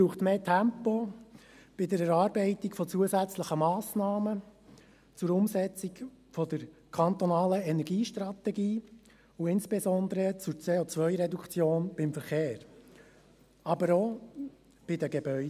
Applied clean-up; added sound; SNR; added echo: none; none; none; none.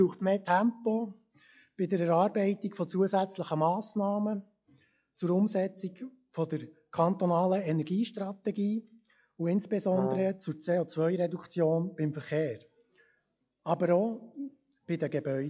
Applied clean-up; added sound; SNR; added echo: classical method log-MMSE.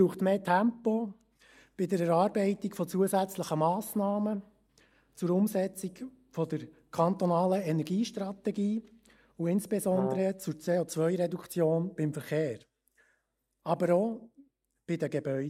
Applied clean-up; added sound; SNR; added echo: neural mask model DeepFilterNet 3.